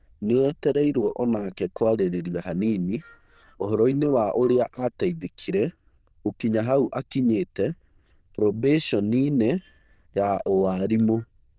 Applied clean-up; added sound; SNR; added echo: neural diffusion model UNIVERSE++.